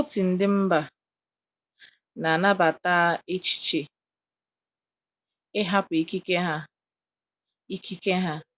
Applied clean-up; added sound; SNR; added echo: none; none; none; none.